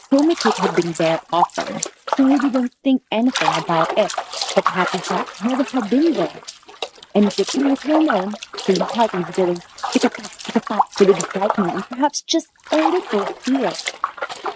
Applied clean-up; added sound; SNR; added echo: neural mask model RNNoise.